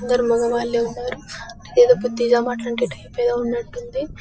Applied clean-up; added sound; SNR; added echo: none; Telephone; 12 dB; none.